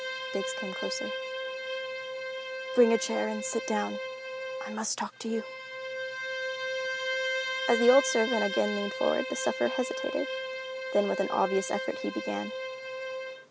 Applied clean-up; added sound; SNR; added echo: none; Bowed string instrument; 4 dB; none.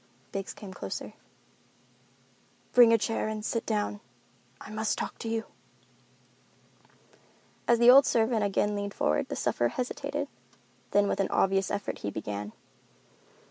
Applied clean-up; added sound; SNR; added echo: none; none; none; none.